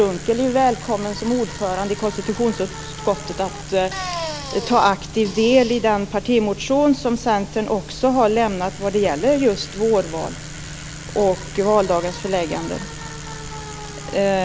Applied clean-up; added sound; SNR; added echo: none; Bicycle; 15 dB; none.